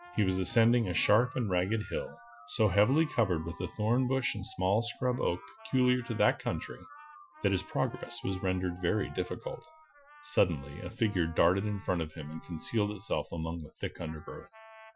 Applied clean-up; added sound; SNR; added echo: classical method Wiener filter.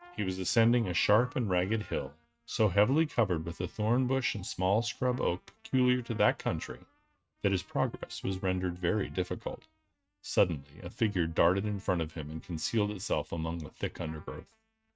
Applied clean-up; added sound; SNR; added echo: neural mask model RNNoise.